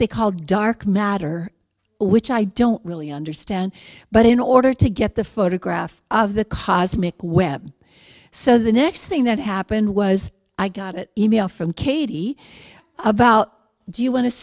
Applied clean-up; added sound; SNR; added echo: none; none; none; none.